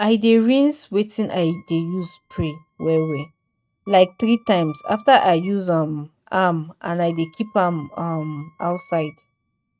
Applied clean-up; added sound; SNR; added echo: neural mask model RNNoise.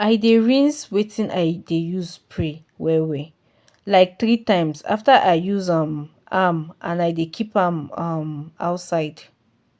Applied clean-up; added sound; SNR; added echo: none; none; none; none.